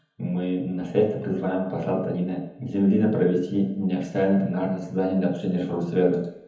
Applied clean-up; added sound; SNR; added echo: none; none; none; reverberation time 1.0 s.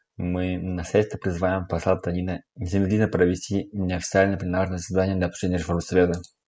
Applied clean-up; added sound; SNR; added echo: none; none; none; none.